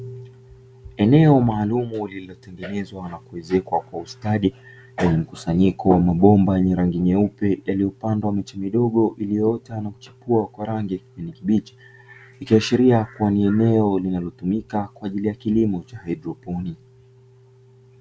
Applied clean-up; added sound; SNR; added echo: none; none; none; none.